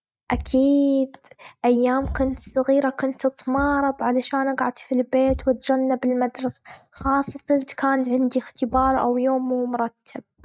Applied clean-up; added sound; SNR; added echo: neural mask model RNNoise.